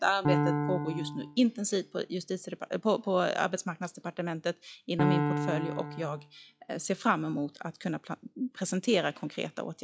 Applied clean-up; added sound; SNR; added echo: classical method log-MMSE.